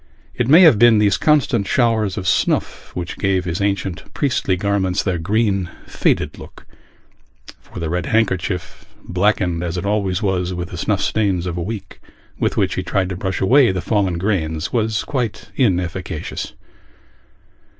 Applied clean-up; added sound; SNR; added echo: none; none; none; none.